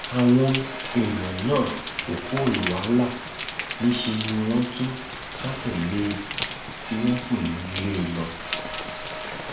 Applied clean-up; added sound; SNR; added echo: none; Rain; 5 dB; reverberation time 0.6 s.